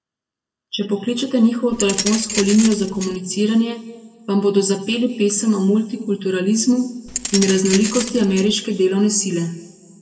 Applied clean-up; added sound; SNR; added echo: none; Keys jangling; 7 dB; reverberation time 1.1 s.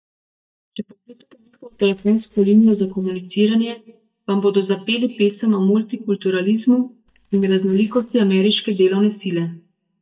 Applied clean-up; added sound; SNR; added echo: neural mask model DeepFilterNet 3.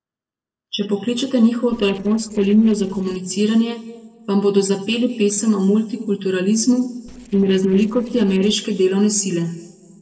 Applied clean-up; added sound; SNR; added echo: neural separator model SepFormer DNS4.